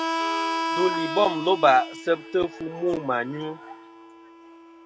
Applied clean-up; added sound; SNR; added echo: none; Harmonica; 6 dB; none.